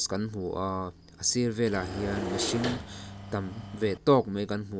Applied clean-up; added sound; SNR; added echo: none; Engine / Mechanisms; 7 dB; none.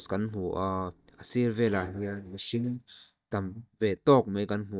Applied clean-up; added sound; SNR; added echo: neural mask model DeepFilterNet 3.